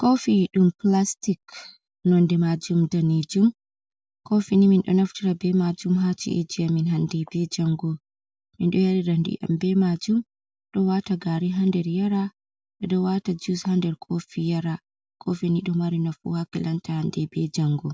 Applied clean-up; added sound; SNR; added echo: none; none; none; none.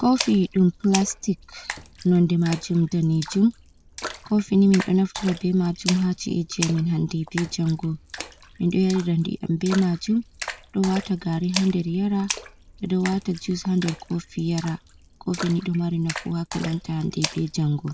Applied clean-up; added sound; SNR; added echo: none; Splash, splatter; 13 dB; none.